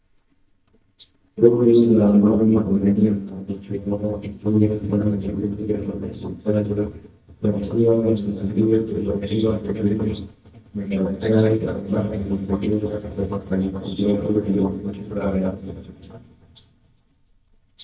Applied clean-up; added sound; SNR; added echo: neural mask model DeepFilterNet 3.